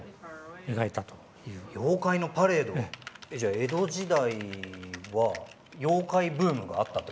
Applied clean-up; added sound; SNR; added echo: none; Typing; 19 dB; none.